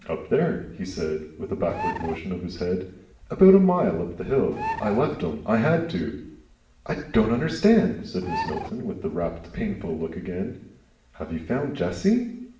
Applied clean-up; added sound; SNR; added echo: none; Bird; 6 dB; reverberation time 0.7 s.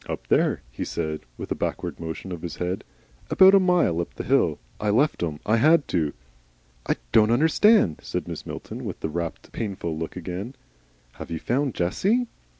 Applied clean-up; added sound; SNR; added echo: none; none; none; none.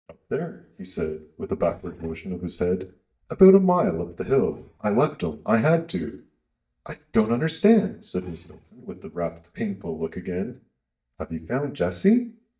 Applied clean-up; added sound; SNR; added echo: neural mask model DeepFilterNet 3.